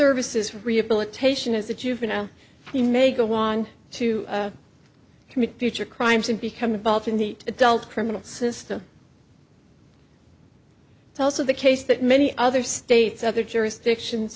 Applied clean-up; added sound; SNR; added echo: none; none; none; none.